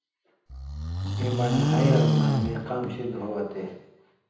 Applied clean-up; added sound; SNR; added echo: none; Livestock, farm animals, working animals; -4 dB; reverberation time 0.8 s.